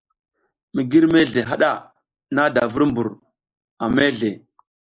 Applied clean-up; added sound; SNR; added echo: neural mask model Resemble Enhance denoiser.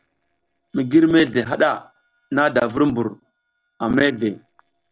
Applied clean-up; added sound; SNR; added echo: neural separator model SepFormer DNS4.